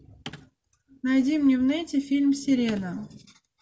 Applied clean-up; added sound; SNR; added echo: none; none; none; none.